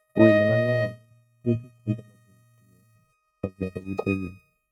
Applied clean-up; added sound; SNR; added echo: neural mask model RNNoise.